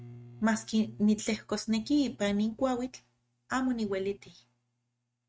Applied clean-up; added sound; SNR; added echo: neural mask model RNNoise.